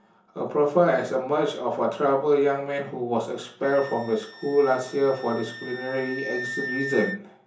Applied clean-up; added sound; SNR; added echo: none; Wind instrument, woodwind instrument; 14 dB; reverberation time 0.6 s.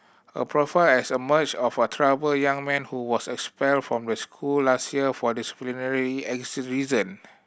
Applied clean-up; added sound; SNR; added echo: none; none; none; none.